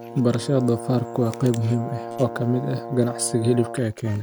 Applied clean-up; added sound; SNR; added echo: none; Brass instrument; 12 dB; none.